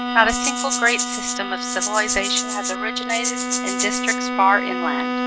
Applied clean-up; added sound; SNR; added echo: none; Rattle (instrument) + Bowed string instrument; 1 dB; none.